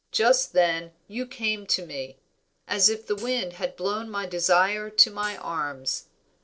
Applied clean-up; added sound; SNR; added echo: neural separator model SepFormer DNS4.